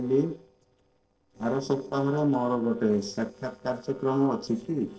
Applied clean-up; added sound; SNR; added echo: neural separator model SepFormer DNS4.